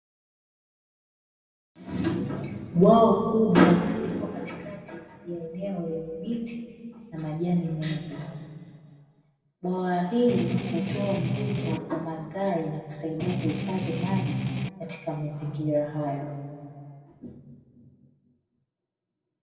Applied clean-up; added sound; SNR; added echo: none; Strum; 1 dB; reverberation time 1.9 s.